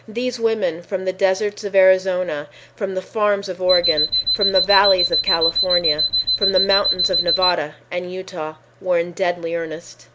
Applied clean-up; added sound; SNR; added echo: none; Alarm; -1 dB; none.